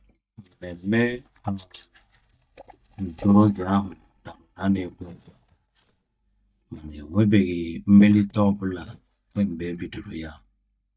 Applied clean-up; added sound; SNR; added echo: neural mask model DeepFilterNet 3.